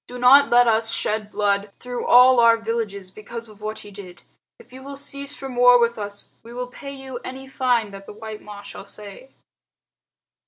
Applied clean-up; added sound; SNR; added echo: none; none; none; none.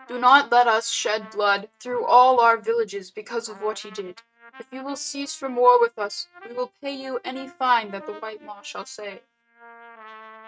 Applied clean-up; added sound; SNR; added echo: neural mask model RNNoise.